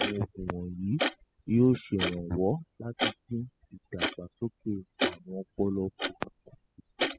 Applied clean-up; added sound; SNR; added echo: classical method spectral subtraction.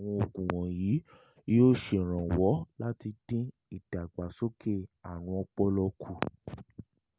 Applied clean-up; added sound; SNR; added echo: none; none; none; none.